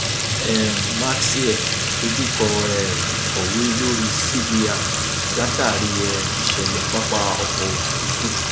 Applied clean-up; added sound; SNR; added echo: none; Fill (with liquid) / Trickle, dribble / Sink (filling or washing); -3 dB; none.